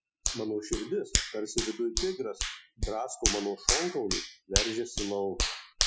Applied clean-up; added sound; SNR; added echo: classical method Wiener filter.